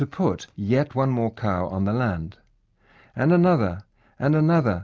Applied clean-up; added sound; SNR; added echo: none; none; none; none.